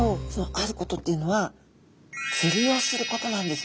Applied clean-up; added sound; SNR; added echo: none; none; none; none.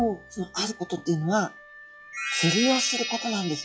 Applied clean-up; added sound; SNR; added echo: classical method log-MMSE.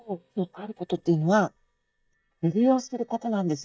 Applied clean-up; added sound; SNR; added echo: neural mask model DeepFilterNet 3.